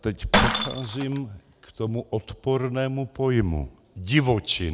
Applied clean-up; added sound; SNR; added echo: none; Shatter; 4 dB; none.